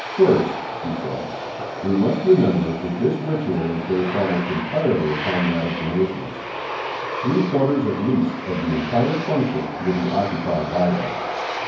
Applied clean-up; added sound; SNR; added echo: none; Aircraft; 8 dB; reverberation time 0.9 s.